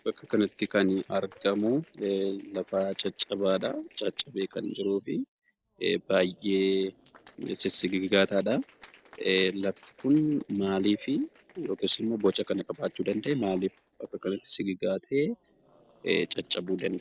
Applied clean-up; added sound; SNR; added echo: neural separator model SepFormer DNS4.